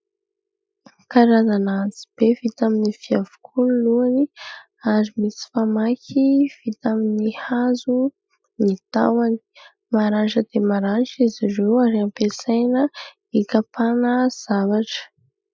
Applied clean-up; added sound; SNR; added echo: classical method Wiener filter.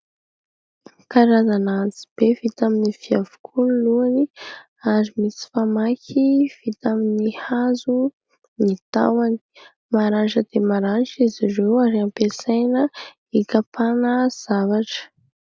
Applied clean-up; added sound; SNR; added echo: none; none; none; none.